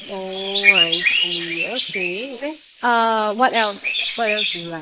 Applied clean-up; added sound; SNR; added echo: neural mask model Resemble Enhance denoiser.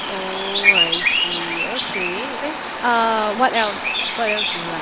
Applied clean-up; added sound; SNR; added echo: none; Bird vocalization, bird call, bird song; -2 dB; none.